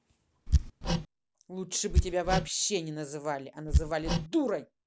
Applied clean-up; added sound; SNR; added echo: none; Hammer; -3 dB; none.